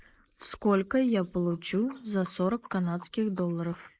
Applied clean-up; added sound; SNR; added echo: neural mask model Resemble Enhance denoiser.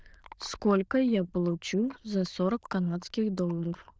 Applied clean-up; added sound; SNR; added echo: neural diffusion model UNIVERSE++.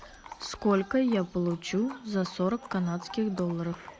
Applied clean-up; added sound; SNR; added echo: none; Livestock, farm animals, working animals; 18 dB; none.